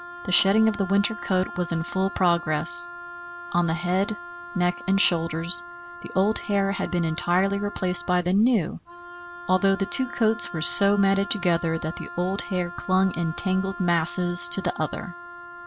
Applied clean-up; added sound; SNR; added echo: none; Wind instrument, woodwind instrument; 15 dB; none.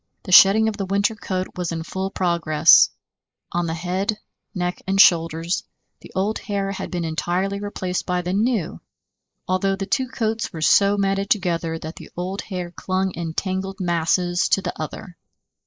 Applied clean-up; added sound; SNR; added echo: neural mask model Resemble Enhance denoiser.